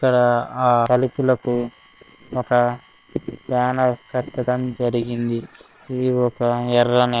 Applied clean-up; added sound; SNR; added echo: neural separator model SepFormer WHAM!.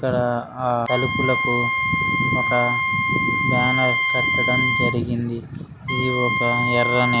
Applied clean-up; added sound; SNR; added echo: none; Wind instrument, woodwind instrument; -1 dB; none.